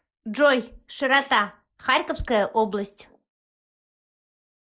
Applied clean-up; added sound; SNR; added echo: neural mask model Resemble Enhance denoiser.